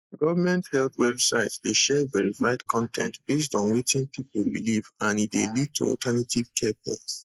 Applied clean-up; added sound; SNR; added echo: neural mask model Resemble Enhance denoiser.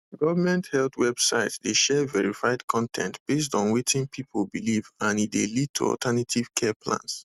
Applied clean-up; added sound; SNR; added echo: none; none; none; none.